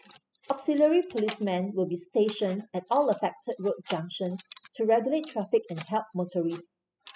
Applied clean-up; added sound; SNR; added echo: classical method spectral subtraction.